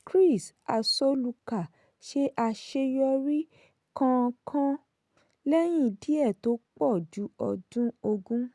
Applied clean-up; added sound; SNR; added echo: none; none; none; none.